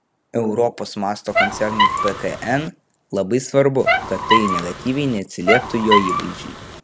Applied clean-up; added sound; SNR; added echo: none; Squeak; -1 dB; none.